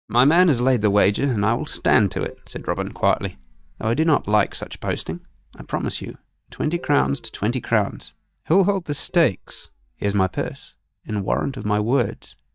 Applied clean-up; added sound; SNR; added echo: neural mask model DeepFilterNet 3.